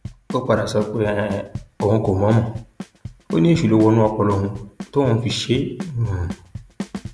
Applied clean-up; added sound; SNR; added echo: none; Bass drum / Snare drum / Drum kit; 14 dB; none.